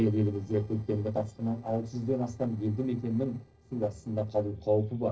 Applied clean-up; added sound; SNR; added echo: neural separator model SepFormer DNS4.